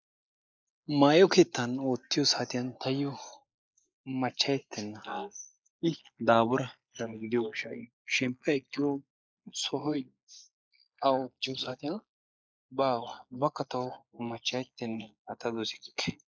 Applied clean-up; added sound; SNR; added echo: neural mask model Resemble Enhance denoiser.